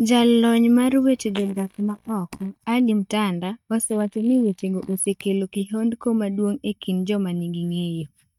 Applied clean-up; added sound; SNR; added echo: neural mask model DeepFilterNet 3.